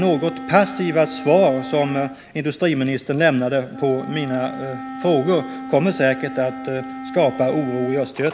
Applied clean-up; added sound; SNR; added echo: none; Wind instrument, woodwind instrument; 12 dB; none.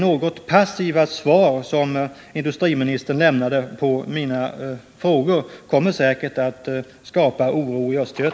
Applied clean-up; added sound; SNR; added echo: none; none; none; none.